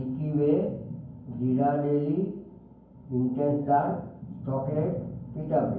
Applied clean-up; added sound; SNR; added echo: none; none; none; reverberation time 0.9 s.